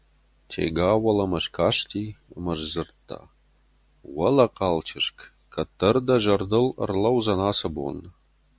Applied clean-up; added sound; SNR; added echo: none; none; none; none.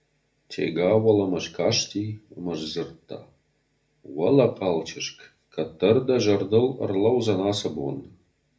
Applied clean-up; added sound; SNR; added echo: none; none; none; reverberation time 0.3 s.